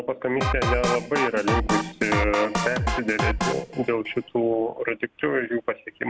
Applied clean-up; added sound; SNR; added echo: none; Drum kit; 0 dB; none.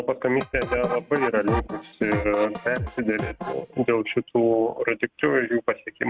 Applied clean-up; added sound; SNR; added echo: neural mask model RNNoise.